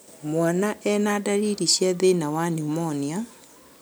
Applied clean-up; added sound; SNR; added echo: none; none; none; none.